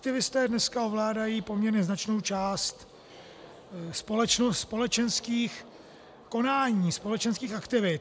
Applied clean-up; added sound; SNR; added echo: none; none; none; none.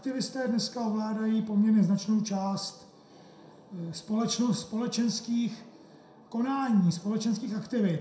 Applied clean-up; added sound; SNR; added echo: none; none; none; reverberation time 0.5 s.